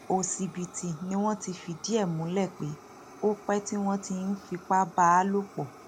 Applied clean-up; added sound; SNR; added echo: none; Fire; 20 dB; none.